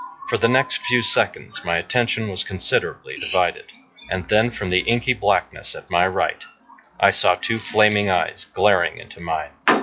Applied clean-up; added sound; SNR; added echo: classical method log-MMSE.